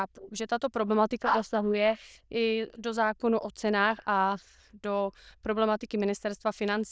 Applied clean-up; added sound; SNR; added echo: neural diffusion model UNIVERSE++.